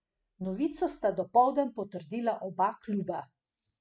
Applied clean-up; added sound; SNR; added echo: none; none; none; none.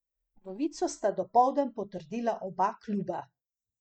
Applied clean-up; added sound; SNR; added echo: neural mask model DeepFilterNet 3.